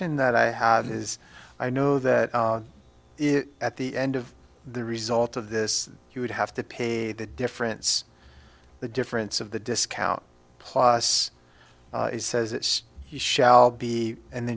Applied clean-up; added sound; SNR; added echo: none; none; none; none.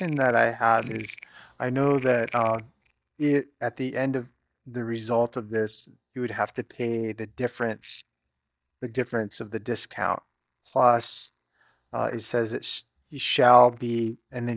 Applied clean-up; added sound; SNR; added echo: neural mask model DeepFilterNet 3.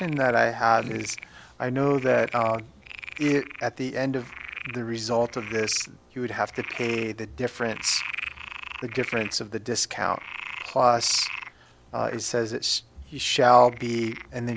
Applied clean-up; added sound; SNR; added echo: none; Frog; 14 dB; none.